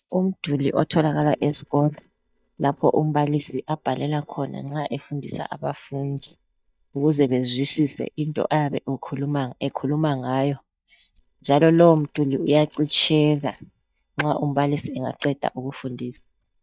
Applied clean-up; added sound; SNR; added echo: neural mask model DeepFilterNet 3.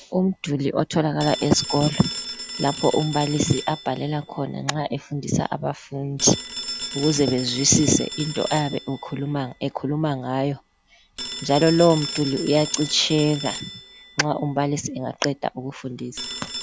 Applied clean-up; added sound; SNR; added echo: none; Telephone; 11 dB; none.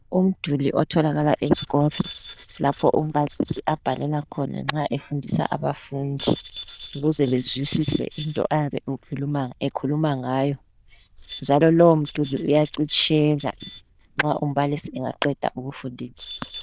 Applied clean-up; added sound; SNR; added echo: neural diffusion model UNIVERSE++.